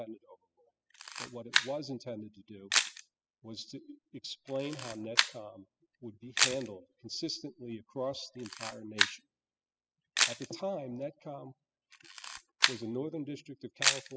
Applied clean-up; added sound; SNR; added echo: classical method spectral subtraction.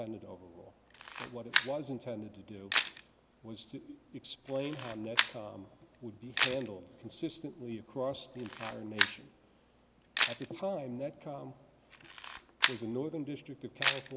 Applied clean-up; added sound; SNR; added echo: none; Camera; -5 dB; none.